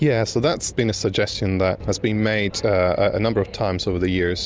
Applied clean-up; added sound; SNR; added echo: none; none; none; none.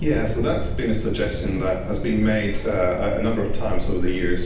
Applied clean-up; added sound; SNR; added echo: none; Thunder; 1 dB; reverberation time 0.9 s.